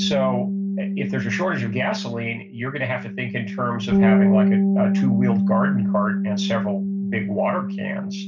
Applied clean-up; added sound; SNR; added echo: none; Bass guitar; -4 dB; none.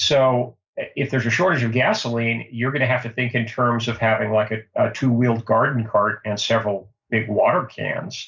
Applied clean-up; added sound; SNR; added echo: neural mask model Resemble Enhance denoiser.